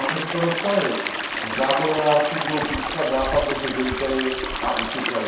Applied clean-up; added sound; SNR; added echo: none; Stream; 3 dB; reverberation time 0.7 s.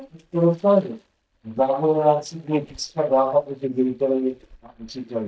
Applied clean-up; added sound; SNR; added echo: neural mask model DeepFilterNet 3.